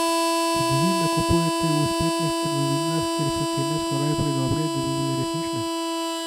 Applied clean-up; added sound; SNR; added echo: none; Harmonica; -4 dB; none.